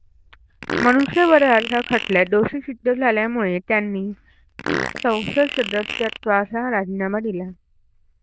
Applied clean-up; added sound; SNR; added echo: neural diffusion model UNIVERSE++.